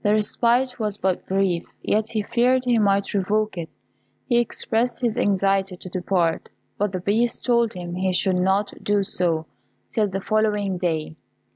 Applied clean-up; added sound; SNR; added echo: none; none; none; none.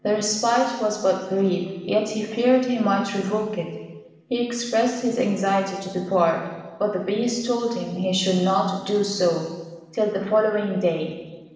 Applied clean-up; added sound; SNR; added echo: none; none; none; reverberation time 1.2 s.